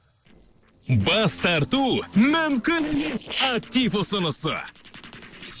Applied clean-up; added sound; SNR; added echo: neural separator model SepFormer DNS4.